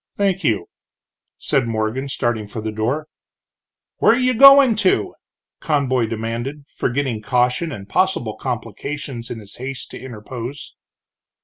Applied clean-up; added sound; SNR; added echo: none; none; none; none.